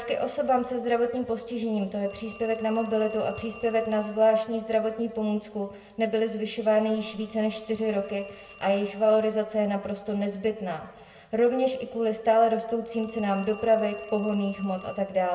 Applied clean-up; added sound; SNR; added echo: none; Telephone; 17 dB; reverberation time 1.2 s.